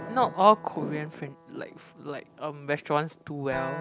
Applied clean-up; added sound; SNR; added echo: none; Acoustic guitar; 15 dB; none.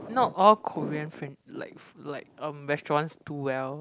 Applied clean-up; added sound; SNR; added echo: none; none; none; none.